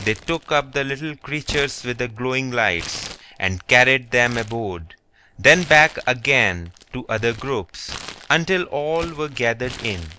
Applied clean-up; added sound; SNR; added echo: none; Crumpling, crinkling; 18 dB; none.